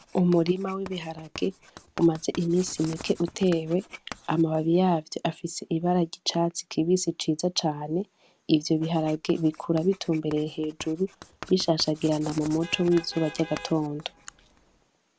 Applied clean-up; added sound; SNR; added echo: none; Vehicle horn, car horn, honking + Writing; 20 dB; none.